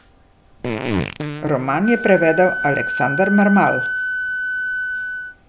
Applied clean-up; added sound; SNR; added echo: none; Wind instrument, woodwind instrument + Fart; 4 dB; none.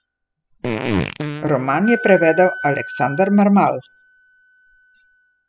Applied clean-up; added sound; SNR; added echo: classical method spectral subtraction.